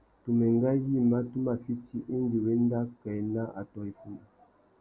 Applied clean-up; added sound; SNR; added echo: none; none; none; none.